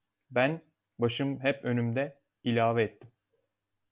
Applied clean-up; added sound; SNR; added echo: none; none; none; none.